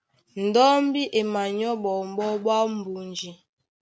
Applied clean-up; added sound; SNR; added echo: none; none; none; none.